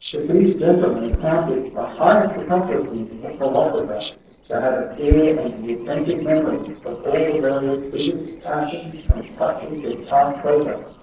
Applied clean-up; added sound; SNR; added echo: neural separator model SepFormer DNS4.